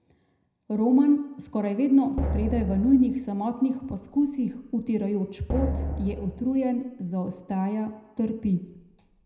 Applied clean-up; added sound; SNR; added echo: none; Drum; 5 dB; reverberation time 0.7 s.